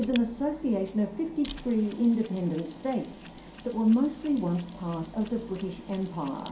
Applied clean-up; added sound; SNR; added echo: none; Mechanisms; 15 dB; reverberation time 0.5 s.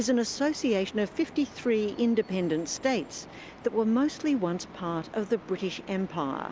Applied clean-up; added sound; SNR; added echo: none; none; none; none.